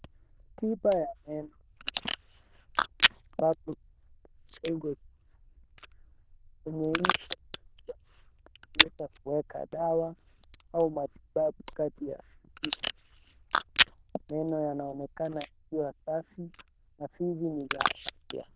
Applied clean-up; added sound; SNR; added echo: neural diffusion model UNIVERSE++.